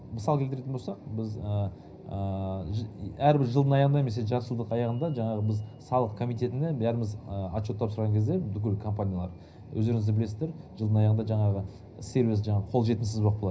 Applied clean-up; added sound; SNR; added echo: none; none; none; reverberation time 0.4 s.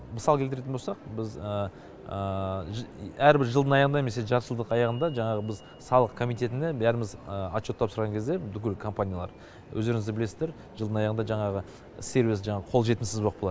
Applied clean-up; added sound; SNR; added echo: none; none; none; none.